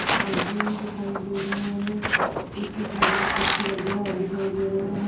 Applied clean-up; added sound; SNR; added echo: none; Tearing; -1 dB; reverberation time 0.8 s.